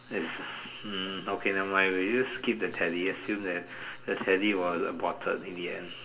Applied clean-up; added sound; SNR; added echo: none; none; none; reverberation time 1.3 s.